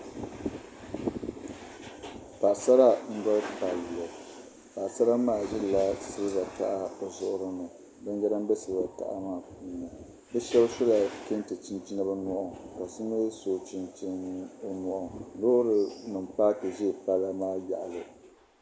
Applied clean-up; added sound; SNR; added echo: none; none; none; none.